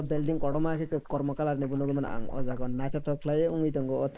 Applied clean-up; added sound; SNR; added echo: neural mask model Resemble Enhance denoiser.